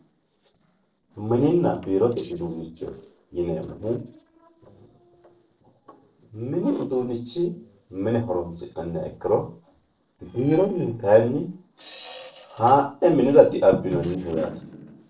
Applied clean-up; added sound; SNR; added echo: neural separator model SepFormer DNS4.